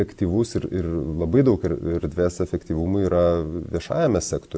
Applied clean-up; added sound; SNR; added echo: none; none; none; none.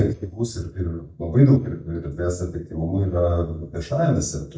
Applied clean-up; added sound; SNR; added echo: neural mask model DeepFilterNet 3.